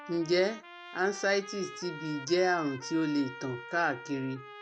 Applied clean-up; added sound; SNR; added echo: none; Trumpet; 14 dB; none.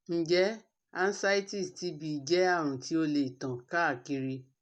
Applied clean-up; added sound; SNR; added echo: none; none; none; none.